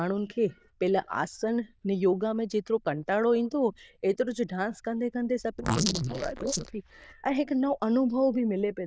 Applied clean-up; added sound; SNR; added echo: neural diffusion model UNIVERSE++.